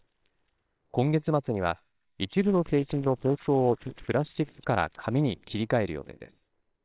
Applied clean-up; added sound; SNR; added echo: neural separator model SepFormer WHAMR!.